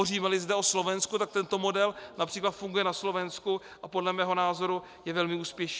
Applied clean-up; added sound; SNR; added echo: none; none; none; none.